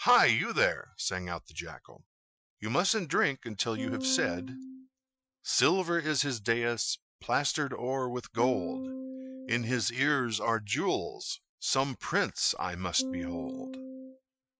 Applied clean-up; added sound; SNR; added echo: classical method Wiener filter.